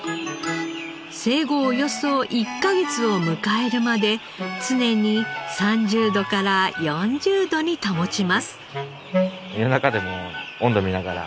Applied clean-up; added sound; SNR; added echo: none; none; none; none.